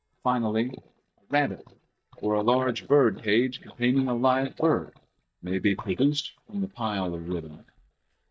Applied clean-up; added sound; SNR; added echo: neural mask model DeepFilterNet 3.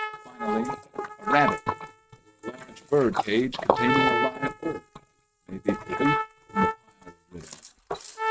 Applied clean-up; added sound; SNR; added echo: neural mask model RNNoise.